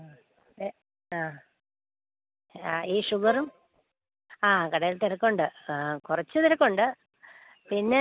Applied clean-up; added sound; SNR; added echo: none; Bowed string instrument; 15 dB; none.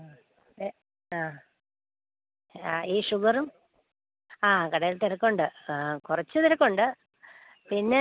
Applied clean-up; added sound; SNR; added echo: none; none; none; none.